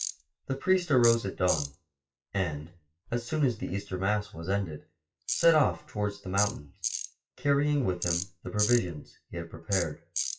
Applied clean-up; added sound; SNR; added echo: classical method WPE with log-MMSE.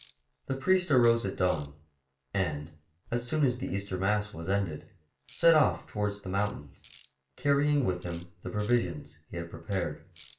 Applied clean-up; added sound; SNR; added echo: none; Tools; 10 dB; reverberation time 0.3 s.